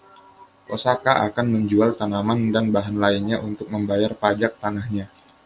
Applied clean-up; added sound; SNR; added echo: none; none; none; none.